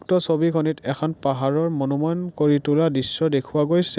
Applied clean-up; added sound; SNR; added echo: none; none; none; none.